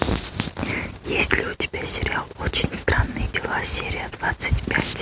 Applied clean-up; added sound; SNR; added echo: none; none; none; none.